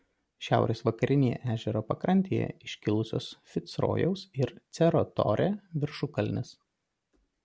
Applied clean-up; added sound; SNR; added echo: none; none; none; none.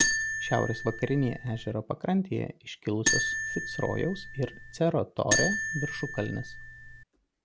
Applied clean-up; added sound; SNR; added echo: none; Marimba, xylophone; 0 dB; none.